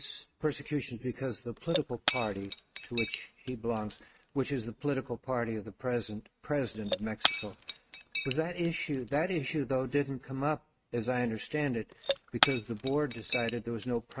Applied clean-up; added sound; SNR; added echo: neural mask model RNNoise.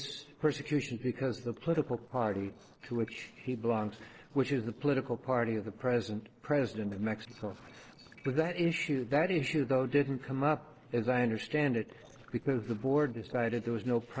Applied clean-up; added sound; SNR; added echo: neural separator model SepFormer DNS4.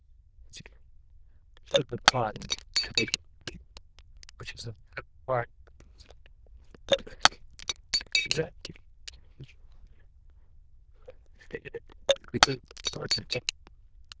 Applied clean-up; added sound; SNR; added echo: neural diffusion model UNIVERSE++.